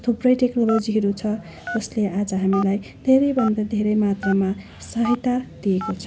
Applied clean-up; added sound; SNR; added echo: none; Telephone; 15 dB; none.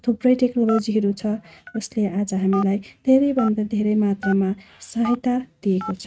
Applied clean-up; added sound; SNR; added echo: neural mask model RNNoise.